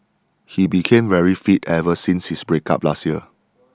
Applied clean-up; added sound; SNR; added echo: none; none; none; none.